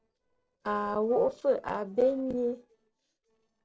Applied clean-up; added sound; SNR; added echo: neural separator model SepFormer DNS4.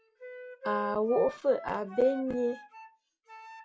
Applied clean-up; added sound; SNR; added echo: classical method WPE with log-MMSE.